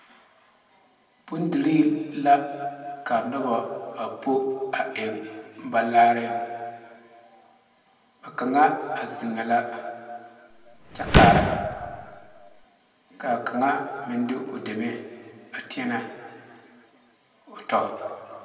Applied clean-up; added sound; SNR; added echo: none; Fireworks; -3 dB; reverberation time 2.1 s.